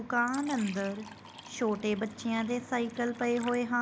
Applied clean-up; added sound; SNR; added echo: none; Fill (with liquid); 18 dB; none.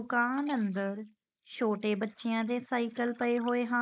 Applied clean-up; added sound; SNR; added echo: neural mask model Resemble Enhance denoiser.